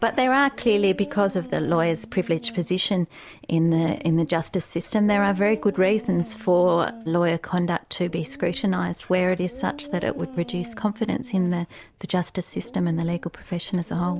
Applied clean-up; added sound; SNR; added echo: none; Dog; 18 dB; none.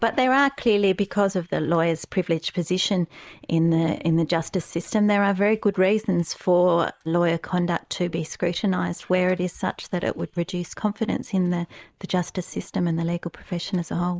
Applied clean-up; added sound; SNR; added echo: neural mask model Resemble Enhance denoiser.